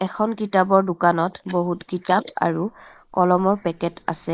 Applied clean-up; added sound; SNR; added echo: neural mask model Resemble Enhance denoiser.